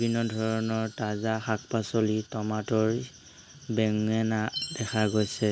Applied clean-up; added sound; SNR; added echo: none; Chime; 17 dB; none.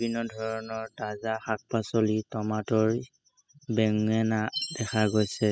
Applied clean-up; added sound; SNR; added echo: classical method spectral subtraction.